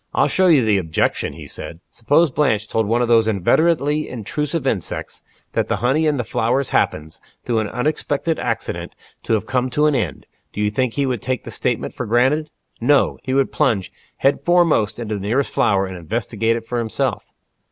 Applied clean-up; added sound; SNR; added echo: none; none; none; none.